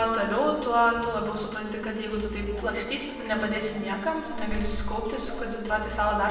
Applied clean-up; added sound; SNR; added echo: none; none; none; reverberation time 1.1 s.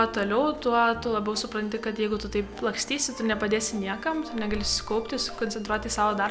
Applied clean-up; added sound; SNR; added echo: none; none; none; none.